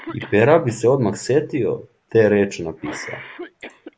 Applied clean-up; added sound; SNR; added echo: none; Cough; 19 dB; none.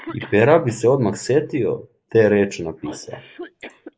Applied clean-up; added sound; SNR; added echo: neural mask model Resemble Enhance denoiser.